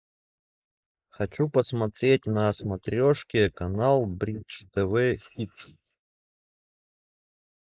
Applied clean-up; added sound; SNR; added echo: neural mask model Resemble Enhance denoiser.